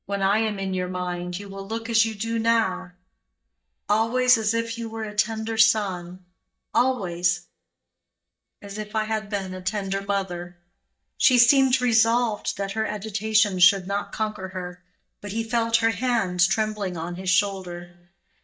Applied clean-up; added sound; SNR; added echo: neural mask model DeepFilterNet 3.